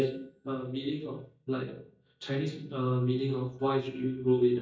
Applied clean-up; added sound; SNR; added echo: neural mask model DeepFilterNet 3.